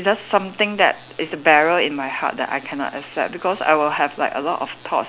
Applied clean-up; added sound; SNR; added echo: none; none; none; none.